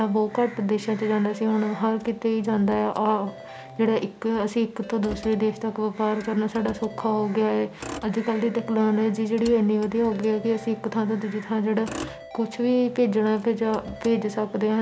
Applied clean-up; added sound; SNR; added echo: none; Motor vehicle (road) + Ringtone / Keyboard (musical); 18 dB; none.